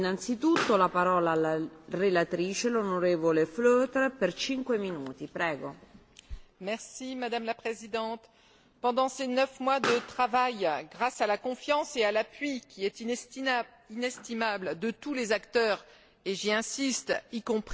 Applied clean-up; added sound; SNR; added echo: none; Explosion; 16 dB; none.